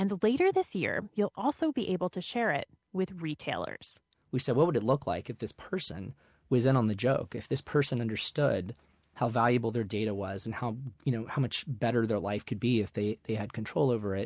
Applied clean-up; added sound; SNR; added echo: none; none; none; none.